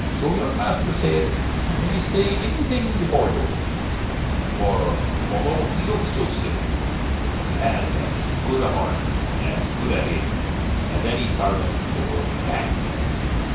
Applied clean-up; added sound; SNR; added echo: none; Water; -4 dB; reverberation time 0.6 s.